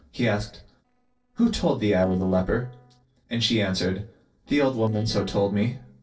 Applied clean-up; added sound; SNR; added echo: neural separator model SepFormer DNS4.